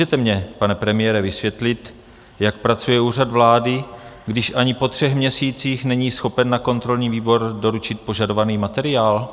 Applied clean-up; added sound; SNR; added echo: none; none; none; none.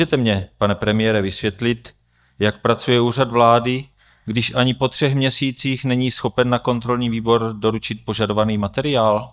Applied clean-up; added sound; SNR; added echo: neural mask model DeepFilterNet 3.